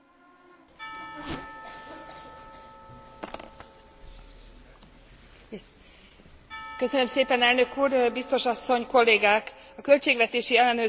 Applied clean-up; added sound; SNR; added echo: none; Race car, auto racing / Accelerating, revving, vroom + Percussion; 19 dB; none.